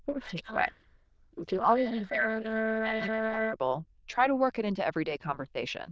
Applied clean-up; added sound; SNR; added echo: neural diffusion model UNIVERSE++.